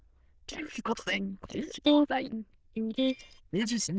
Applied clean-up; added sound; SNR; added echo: neural diffusion model UNIVERSE++.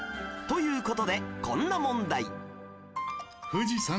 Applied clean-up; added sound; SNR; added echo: none; none; none; none.